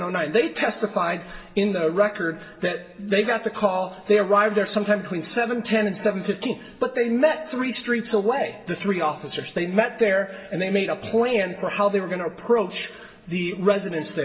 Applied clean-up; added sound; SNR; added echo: none; none; none; reverberation time 0.5 s.